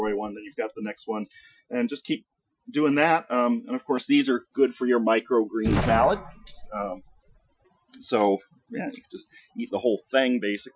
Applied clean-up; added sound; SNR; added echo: classical method Wiener filter.